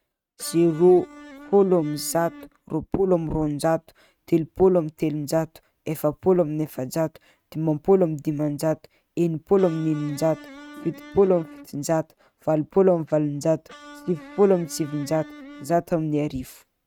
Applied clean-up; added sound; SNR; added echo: neural mask model RNNoise.